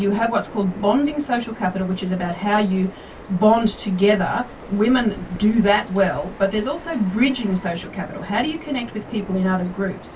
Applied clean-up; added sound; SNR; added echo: none; Bird vocalization, bird call, bird song; 17 dB; reverberation time 0.1 s.